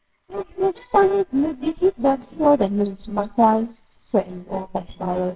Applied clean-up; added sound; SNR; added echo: neural separator model SepFormer WHAMR!.